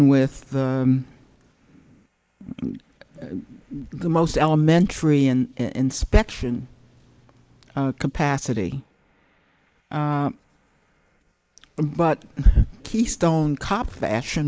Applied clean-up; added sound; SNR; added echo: neural mask model Resemble Enhance denoiser.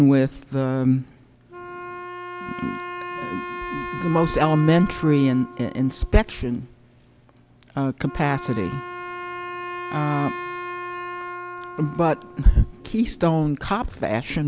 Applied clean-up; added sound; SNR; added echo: none; Wind instrument, woodwind instrument; 12 dB; none.